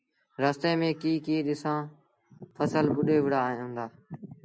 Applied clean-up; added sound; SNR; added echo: none; none; none; none.